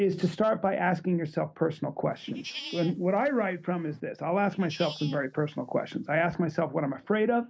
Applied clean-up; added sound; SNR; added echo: neural mask model Resemble Enhance denoiser.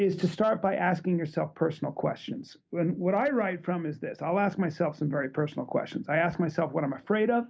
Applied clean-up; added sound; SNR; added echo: none; none; none; none.